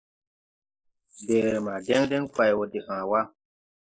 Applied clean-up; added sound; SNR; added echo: neural mask model Resemble Enhance denoiser.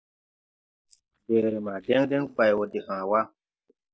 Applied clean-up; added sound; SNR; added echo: neural mask model DeepFilterNet 3.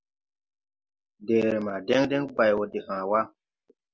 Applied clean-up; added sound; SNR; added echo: none; none; none; none.